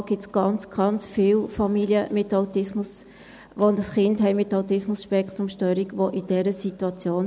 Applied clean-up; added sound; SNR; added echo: none; none; none; none.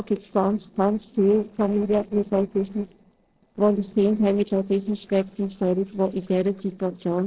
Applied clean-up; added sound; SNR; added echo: neural separator model SepFormer DNS4.